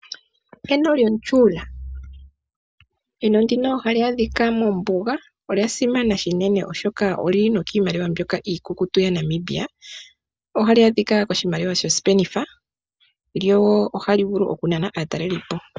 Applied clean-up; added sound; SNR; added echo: none; none; none; none.